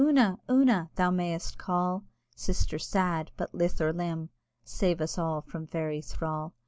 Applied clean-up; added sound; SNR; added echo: none; none; none; none.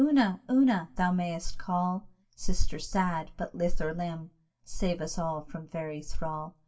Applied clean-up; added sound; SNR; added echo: none; none; none; reverberation time 0.2 s.